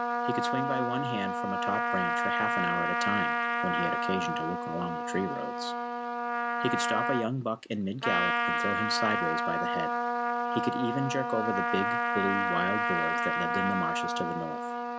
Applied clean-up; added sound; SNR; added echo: none; Trumpet; -4 dB; none.